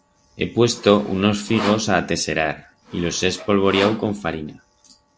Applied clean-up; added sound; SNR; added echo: none; Sawing; 13 dB; none.